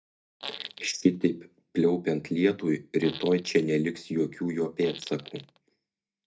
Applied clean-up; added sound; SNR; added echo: neural mask model DeepFilterNet 3.